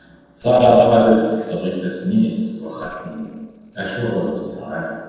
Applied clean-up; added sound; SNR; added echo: neural separator model SepFormer DNS4.